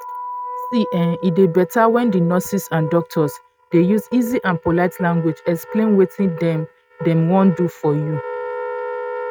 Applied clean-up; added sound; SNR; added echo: neural mask model RNNoise.